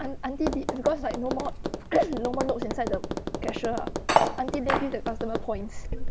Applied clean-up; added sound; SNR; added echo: none; Cutlery, silverware + Tap; -1 dB; none.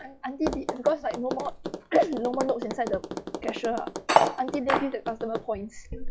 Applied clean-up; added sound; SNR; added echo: classical method log-MMSE.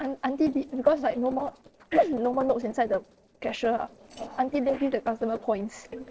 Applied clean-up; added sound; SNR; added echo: neural separator model SepFormer DNS4.